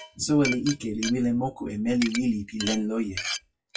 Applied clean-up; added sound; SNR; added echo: classical method WPE with log-MMSE.